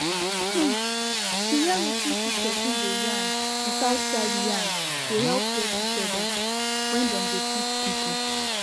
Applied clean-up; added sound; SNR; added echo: none; Engine starting / Sawing; -5 dB; none.